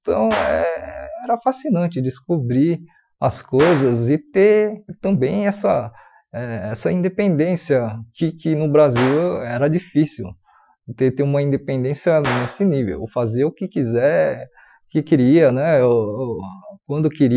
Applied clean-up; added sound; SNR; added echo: classical method Wiener filter.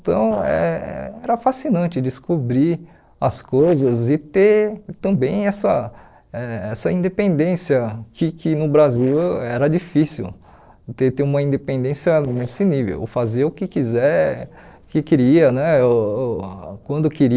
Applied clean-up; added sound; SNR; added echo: neural separator model SepFormer DNS4.